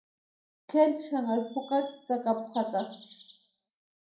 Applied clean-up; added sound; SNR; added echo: none; Bird vocalization, bird call, bird song; 17 dB; reverberation time 0.6 s.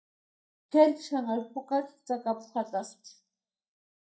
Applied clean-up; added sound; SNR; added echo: neural mask model DeepFilterNet 3.